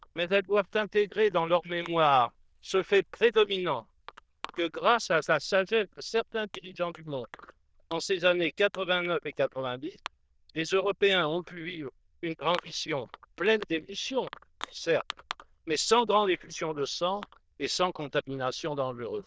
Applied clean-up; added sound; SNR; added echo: neural diffusion model UNIVERSE++.